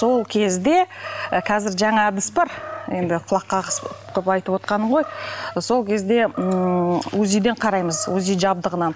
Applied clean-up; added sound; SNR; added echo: none; Animal; 18 dB; none.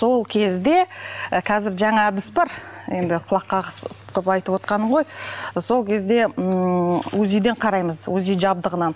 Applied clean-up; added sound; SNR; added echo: none; none; none; none.